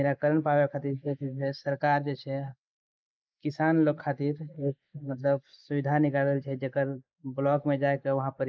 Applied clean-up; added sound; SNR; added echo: neural mask model Resemble Enhance denoiser.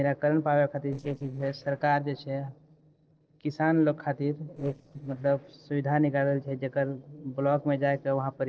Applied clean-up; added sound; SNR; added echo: neural separator model SepFormer DNS4.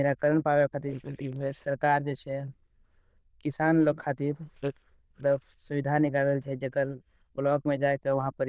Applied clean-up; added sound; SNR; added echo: neural diffusion model UNIVERSE++.